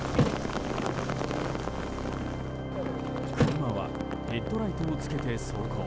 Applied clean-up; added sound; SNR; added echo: none; Thump, thud + Organ; -2 dB; none.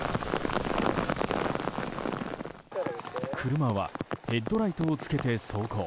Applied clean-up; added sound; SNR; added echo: none; none; none; none.